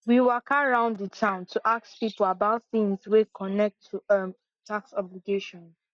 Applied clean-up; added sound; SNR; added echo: neural mask model DeepFilterNet 3.